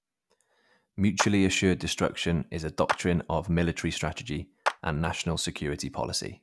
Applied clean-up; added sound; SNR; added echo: none; Clapping; 8 dB; none.